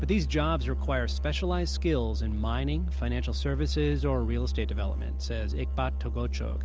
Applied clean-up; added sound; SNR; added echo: none; Musical instrument; -2 dB; none.